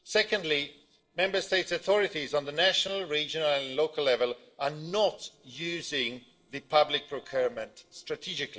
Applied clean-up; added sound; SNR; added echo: neural separator model SepFormer DNS4.